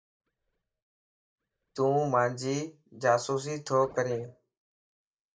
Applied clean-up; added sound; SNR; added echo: neural mask model DeepFilterNet 3.